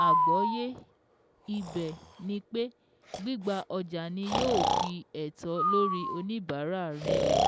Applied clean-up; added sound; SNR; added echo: none; Breathing; -3 dB; none.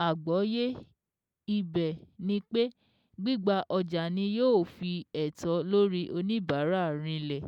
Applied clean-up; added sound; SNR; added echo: none; none; none; none.